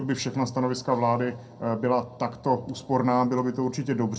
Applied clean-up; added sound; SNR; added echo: none; none; none; reverberation time 0.2 s.